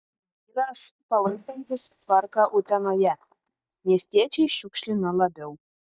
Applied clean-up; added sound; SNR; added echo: neural mask model DeepFilterNet 3.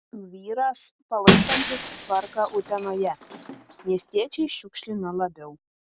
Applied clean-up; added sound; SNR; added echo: none; Shatter; -3 dB; none.